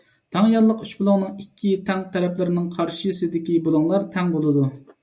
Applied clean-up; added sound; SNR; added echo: none; none; none; none.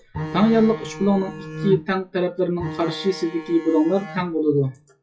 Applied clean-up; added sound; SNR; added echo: classical method WPE with log-MMSE.